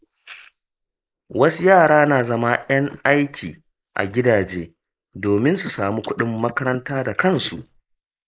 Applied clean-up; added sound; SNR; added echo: neural mask model Resemble Enhance denoiser.